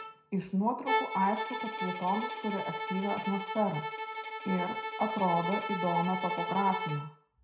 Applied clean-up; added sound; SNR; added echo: none; Bowed string instrument; 3 dB; reverberation time 0.4 s.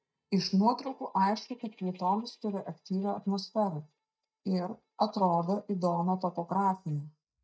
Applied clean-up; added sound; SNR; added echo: neural mask model DeepFilterNet 3.